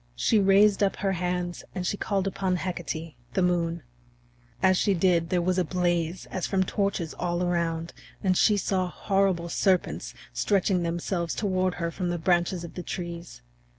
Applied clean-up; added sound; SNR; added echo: none; none; none; none.